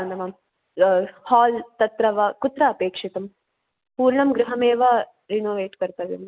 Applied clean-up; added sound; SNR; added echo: none; none; none; none.